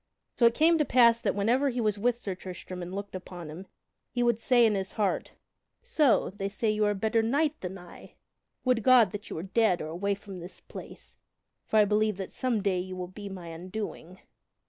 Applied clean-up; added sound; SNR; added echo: none; none; none; none.